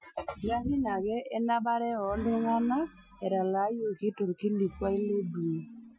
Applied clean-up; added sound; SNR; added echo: classical method Wiener filter.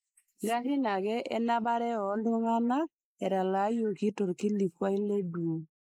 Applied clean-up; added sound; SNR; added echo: neural mask model Resemble Enhance denoiser.